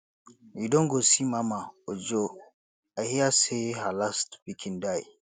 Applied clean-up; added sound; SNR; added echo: none; none; none; none.